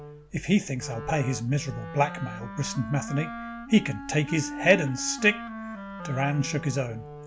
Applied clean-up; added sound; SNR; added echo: none; Wind instrument, woodwind instrument; 11 dB; none.